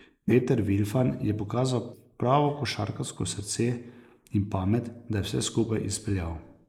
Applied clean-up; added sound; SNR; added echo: neural mask model Resemble Enhance denoiser.